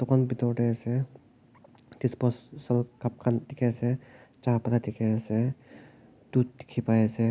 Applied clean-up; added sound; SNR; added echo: none; none; none; none.